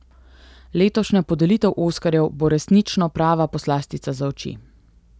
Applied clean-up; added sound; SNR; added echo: none; none; none; none.